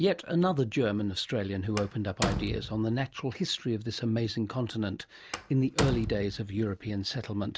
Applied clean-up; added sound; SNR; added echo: none; Slam; 6 dB; none.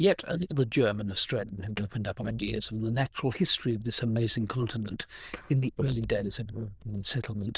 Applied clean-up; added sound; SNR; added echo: neural diffusion model UNIVERSE++.